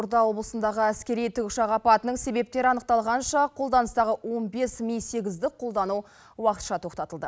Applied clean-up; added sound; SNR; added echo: none; none; none; none.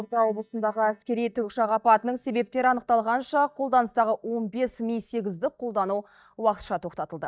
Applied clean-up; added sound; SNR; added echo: neural mask model DeepFilterNet 3.